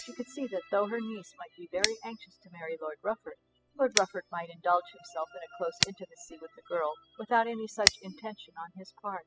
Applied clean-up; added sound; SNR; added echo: classical method spectral subtraction.